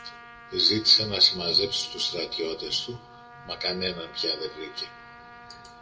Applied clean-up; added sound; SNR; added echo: none; Trumpet; 19 dB; reverberation time 0.6 s.